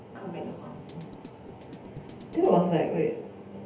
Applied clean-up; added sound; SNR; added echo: none; Drum kit; 19 dB; reverberation time 0.7 s.